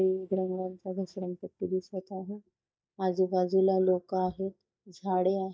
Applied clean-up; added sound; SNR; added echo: neural mask model DeepFilterNet 3.